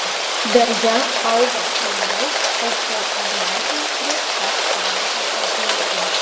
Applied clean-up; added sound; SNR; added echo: none; Rain; -4 dB; reverberation time 0.8 s.